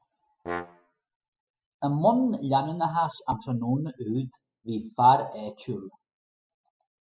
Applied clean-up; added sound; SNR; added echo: classical method spectral subtraction.